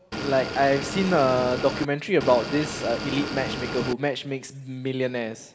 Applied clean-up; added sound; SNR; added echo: none; Motor vehicle (road) / Engine; 6 dB; reverberation time 1.3 s.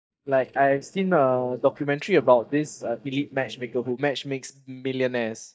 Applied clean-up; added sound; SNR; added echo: neural mask model DeepFilterNet 3.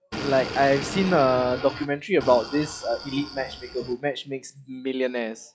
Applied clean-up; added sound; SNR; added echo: classical method WPE with log-MMSE.